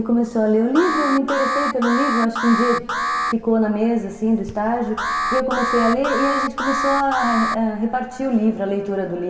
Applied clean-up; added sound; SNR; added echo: none; Alarm; 3 dB; reverberation time 2.3 s.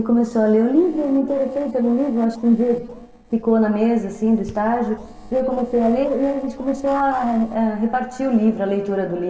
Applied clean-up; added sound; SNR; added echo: neural separator model SepFormer DNS4.